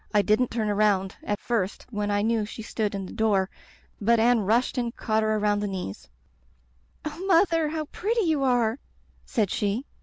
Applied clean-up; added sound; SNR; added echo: none; none; none; none.